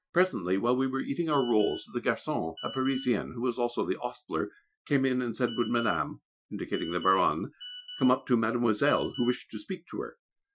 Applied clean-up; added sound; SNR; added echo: classical method Wiener filter.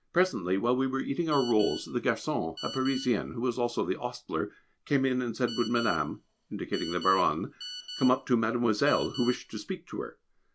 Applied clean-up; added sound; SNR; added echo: none; Telephone; 14 dB; none.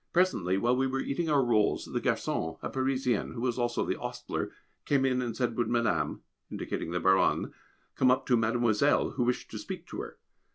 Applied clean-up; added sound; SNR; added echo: none; none; none; none.